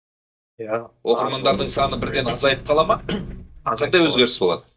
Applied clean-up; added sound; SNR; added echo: neural mask model DeepFilterNet 3.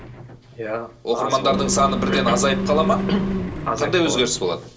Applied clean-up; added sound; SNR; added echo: none; Engine; 5 dB; reverberation time 0.2 s.